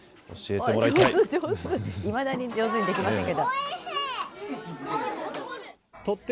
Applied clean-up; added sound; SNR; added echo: none; Splash, splatter; 7 dB; none.